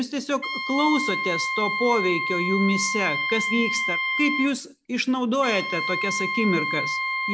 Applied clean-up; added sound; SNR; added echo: none; Wind instrument, woodwind instrument; 2 dB; none.